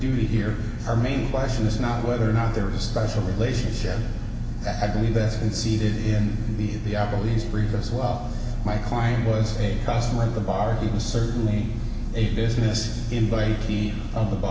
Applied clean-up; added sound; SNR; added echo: none; none; none; reverberation time 2.7 s.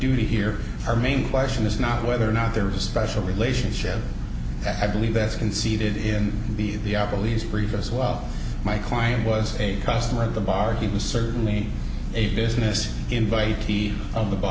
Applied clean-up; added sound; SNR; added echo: none; none; none; none.